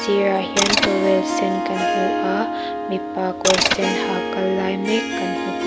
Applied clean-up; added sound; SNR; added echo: none; Mechanisms + Harp; -1 dB; none.